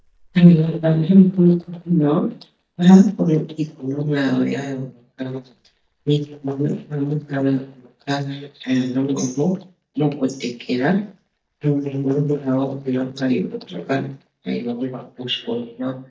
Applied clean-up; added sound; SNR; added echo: neural mask model DeepFilterNet 3.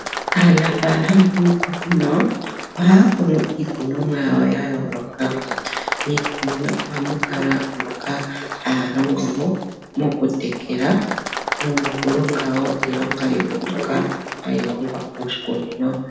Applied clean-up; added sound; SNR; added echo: none; Applause; 9 dB; reverberation time 0.9 s.